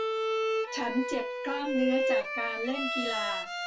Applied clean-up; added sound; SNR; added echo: none; Bowed string instrument; -3 dB; reverberation time 0.2 s.